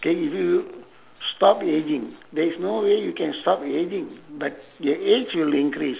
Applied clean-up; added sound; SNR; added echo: none; none; none; none.